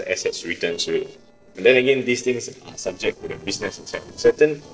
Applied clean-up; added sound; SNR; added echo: neural separator model SepFormer DNS4.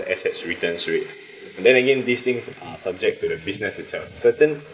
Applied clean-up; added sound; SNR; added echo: neural mask model Resemble Enhance denoiser.